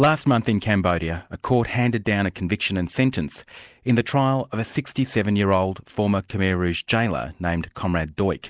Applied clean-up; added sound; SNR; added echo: none; none; none; none.